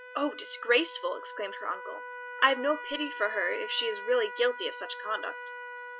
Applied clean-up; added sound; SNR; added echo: none; Trumpet; 11 dB; none.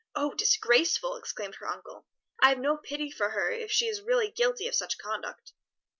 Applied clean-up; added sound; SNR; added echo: none; none; none; none.